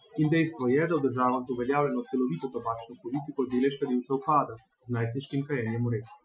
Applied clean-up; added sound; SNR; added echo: classical method Wiener filter.